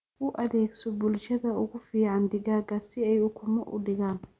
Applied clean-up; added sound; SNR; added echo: none; none; none; none.